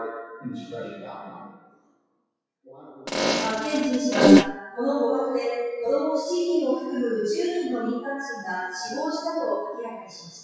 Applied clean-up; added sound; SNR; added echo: classical method WPE with log-MMSE.